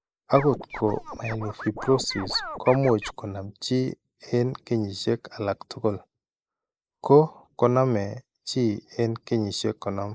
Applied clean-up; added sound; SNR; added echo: neural mask model Resemble Enhance denoiser.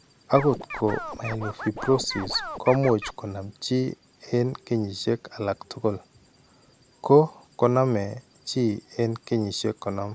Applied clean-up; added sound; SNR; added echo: none; Scratching (performance technique); 10 dB; none.